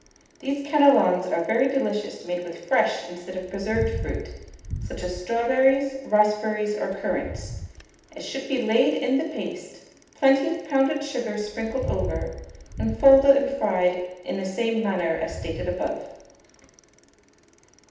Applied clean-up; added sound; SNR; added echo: none; Bicycle; 13 dB; reverberation time 0.8 s.